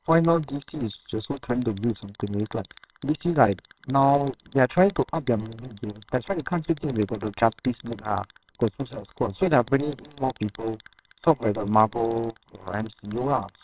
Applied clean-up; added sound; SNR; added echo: neural separator model SepFormer WHAMR!.